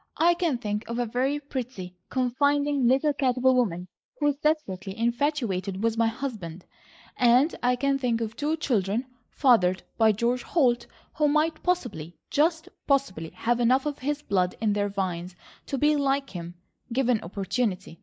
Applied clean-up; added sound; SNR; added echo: neural mask model Resemble Enhance denoiser.